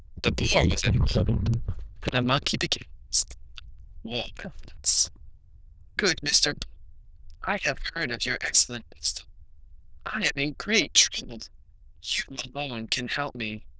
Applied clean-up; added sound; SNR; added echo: neural diffusion model UNIVERSE++.